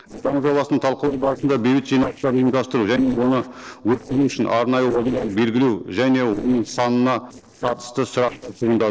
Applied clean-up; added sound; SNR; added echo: neural separator model SepFormer DNS4.